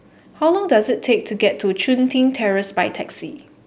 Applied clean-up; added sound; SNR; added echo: none; none; none; none.